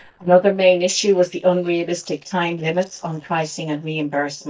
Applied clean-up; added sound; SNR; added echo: neural mask model DeepFilterNet 3.